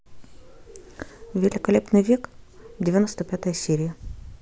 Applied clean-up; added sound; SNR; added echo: none; none; none; none.